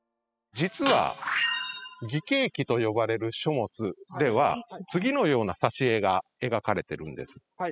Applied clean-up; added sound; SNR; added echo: classical method spectral subtraction.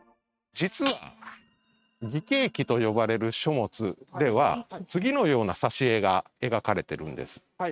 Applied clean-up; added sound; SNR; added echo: neural mask model RNNoise.